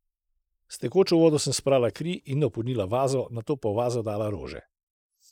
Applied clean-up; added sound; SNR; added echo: neural mask model Resemble Enhance denoiser.